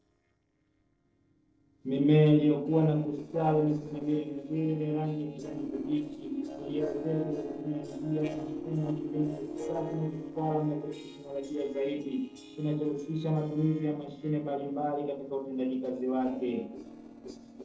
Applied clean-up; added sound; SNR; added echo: neural separator model SepFormer DNS4.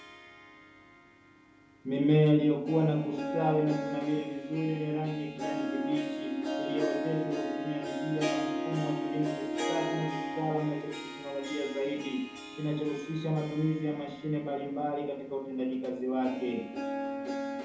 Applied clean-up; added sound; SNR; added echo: none; Harp; 5 dB; reverberation time 2.6 s.